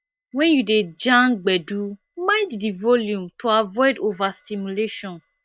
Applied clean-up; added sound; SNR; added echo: neural mask model DeepFilterNet 3.